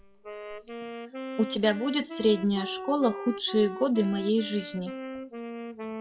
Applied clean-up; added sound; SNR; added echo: classical method WPE with log-MMSE.